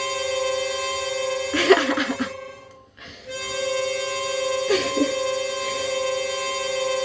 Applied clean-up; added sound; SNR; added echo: none; Harmonica; -2 dB; reverberation time 0.1 s.